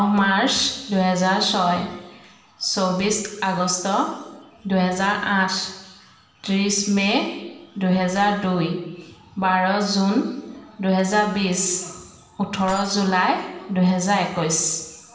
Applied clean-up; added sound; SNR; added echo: none; Keys jangling; 20 dB; reverberation time 1.1 s.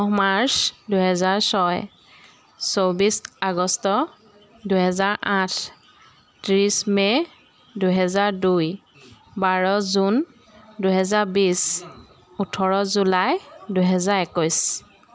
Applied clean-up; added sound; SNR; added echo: none; none; none; none.